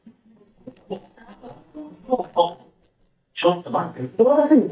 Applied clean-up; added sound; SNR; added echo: neural mask model DeepFilterNet 3.